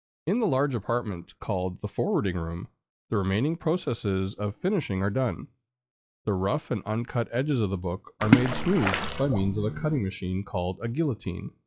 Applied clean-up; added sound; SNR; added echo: classical method log-MMSE.